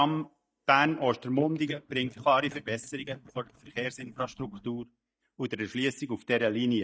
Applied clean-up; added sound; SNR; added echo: neural mask model DeepFilterNet 3.